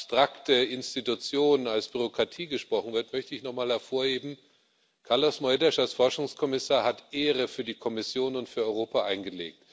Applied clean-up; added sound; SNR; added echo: none; none; none; none.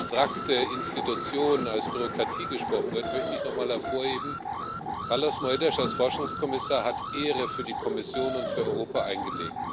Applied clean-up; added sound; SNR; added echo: none; Alarm + Thunder; 3 dB; none.